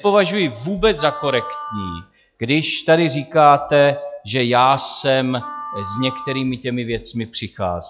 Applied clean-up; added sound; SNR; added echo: classical method log-MMSE.